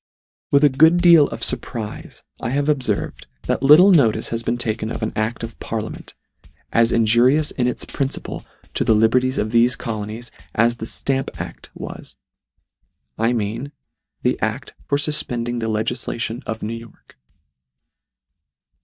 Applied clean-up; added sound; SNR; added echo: neural mask model DeepFilterNet 3.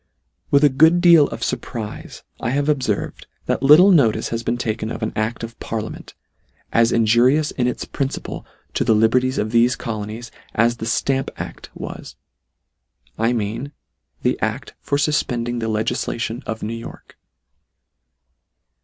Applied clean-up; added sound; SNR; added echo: none; none; none; none.